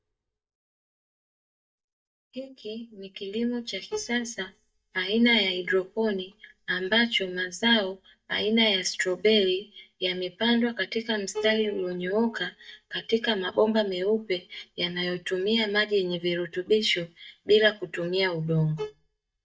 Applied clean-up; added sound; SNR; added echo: neural mask model DeepFilterNet 3.